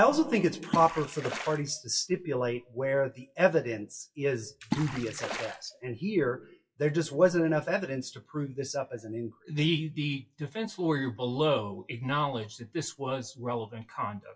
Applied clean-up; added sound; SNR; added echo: classical method WPE with log-MMSE.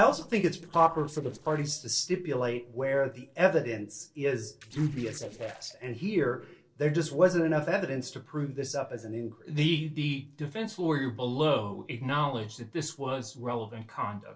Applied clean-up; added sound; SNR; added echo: neural separator model SepFormer DNS4.